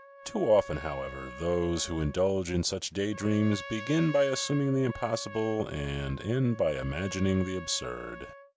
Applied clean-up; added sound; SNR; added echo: none; Trumpet; 15 dB; none.